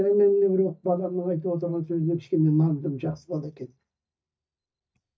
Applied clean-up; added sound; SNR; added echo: neural mask model DeepFilterNet 3.